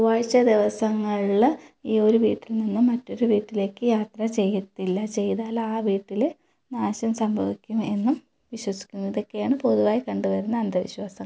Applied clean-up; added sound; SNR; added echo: none; none; none; none.